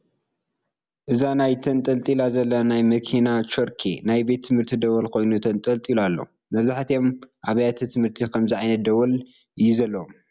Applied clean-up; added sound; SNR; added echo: none; none; none; none.